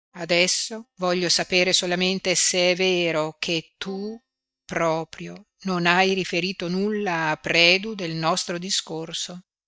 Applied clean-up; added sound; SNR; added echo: neural mask model DeepFilterNet 3.